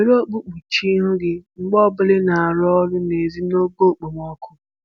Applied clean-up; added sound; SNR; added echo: none; none; none; none.